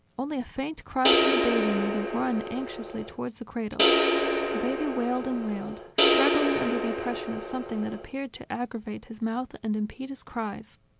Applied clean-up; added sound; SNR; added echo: none; Crash cymbal; -4 dB; none.